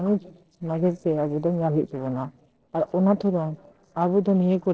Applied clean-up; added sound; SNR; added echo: neural separator model SepFormer DNS4.